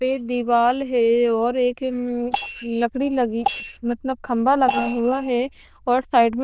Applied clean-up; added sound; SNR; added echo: neural diffusion model UNIVERSE++.